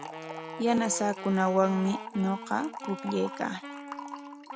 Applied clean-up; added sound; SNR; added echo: none; Wind instrument, woodwind instrument + Fill (with liquid) / Trickle, dribble; 10 dB; none.